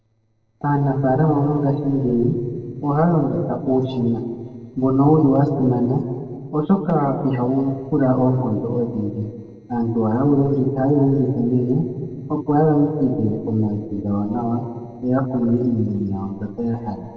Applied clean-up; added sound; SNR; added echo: neural separator model SepFormer DNS4.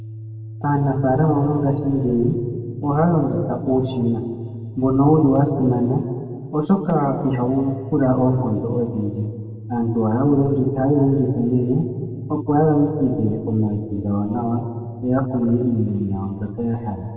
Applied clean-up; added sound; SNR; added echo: none; Organ; 14 dB; reverberation time 1.6 s.